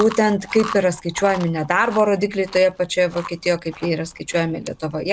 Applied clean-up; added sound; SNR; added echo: none; Chewing, mastication; 16 dB; none.